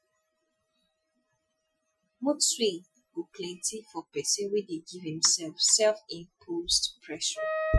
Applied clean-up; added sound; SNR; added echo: classical method Wiener filter.